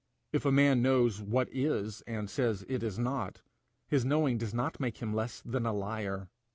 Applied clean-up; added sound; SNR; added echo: none; none; none; none.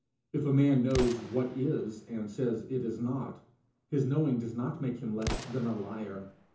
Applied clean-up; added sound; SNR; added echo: none; Explosion; 12 dB; reverberation time 0.6 s.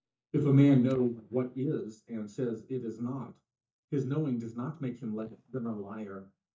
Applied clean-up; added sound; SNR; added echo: neural mask model DeepFilterNet 3.